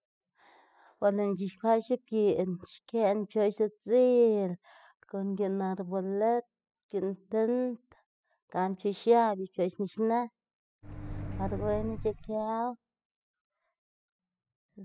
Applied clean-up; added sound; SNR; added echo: classical method spectral subtraction.